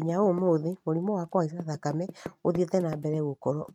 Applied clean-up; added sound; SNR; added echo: neural mask model RNNoise.